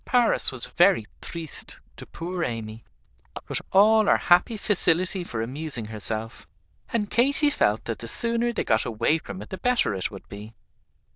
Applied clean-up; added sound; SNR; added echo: neural diffusion model UNIVERSE++.